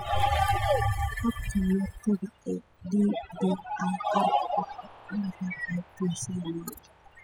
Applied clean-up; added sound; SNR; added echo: classical method spectral subtraction.